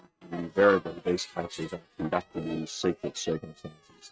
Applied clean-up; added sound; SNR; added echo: neural mask model RNNoise.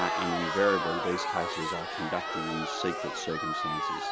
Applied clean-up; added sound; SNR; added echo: none; Crowd; -1 dB; none.